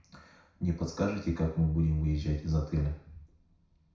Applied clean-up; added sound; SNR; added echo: none; none; none; reverberation time 0.6 s.